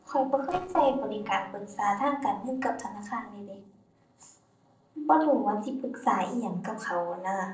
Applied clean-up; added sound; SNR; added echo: neural separator model SepFormer DNS4.